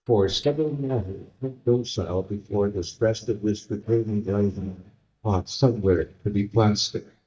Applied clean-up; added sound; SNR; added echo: neural mask model DeepFilterNet 3.